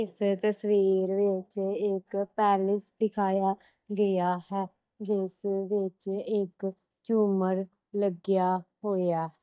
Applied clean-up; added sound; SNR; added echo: neural mask model DeepFilterNet 3.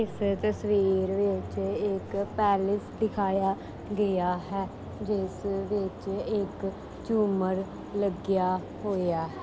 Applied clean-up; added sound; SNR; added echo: none; none; none; none.